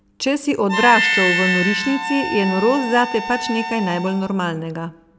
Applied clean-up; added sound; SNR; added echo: none; Harmonica; 3 dB; none.